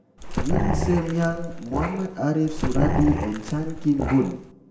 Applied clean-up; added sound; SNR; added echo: none; Growling; 1 dB; reverberation time 0.9 s.